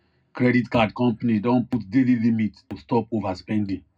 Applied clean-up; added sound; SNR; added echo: none; none; none; reverberation time 0.3 s.